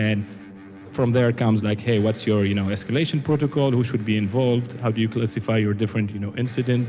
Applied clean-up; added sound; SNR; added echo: none; Electric guitar; 19 dB; none.